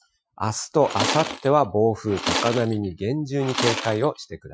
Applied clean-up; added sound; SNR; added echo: classical method Wiener filter.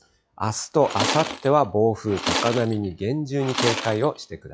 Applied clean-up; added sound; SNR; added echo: classical method log-MMSE.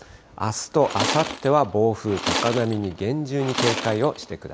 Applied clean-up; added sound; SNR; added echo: none; Tools; 6 dB; none.